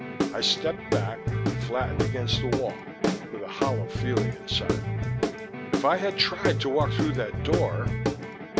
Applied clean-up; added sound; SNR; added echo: none; Guitar / Drum; -2 dB; none.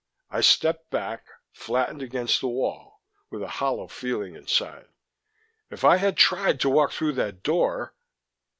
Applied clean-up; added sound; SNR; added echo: none; none; none; none.